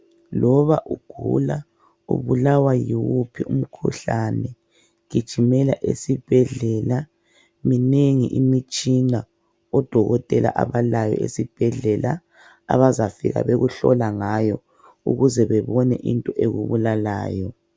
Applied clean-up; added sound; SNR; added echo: none; none; none; none.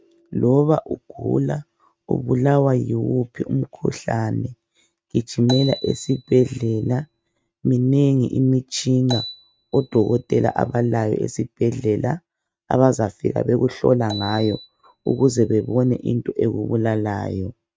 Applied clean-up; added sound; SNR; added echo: neural mask model RNNoise.